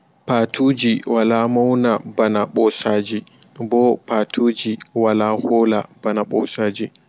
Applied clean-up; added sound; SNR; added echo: none; none; none; none.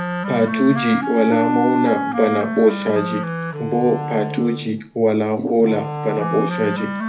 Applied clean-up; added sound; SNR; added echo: none; Wind instrument, woodwind instrument; 5 dB; reverberation time 0.3 s.